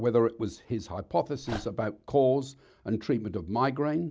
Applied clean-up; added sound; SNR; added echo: none; Dog; 15 dB; none.